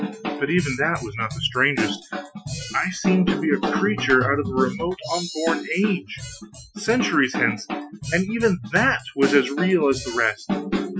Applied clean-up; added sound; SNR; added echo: classical method Wiener filter.